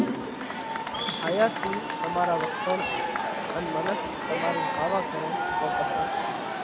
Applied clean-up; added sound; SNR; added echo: none; Crowd / Cheering; -3 dB; none.